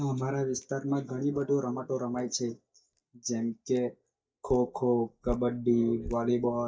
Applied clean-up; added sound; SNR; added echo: neural mask model DeepFilterNet 3.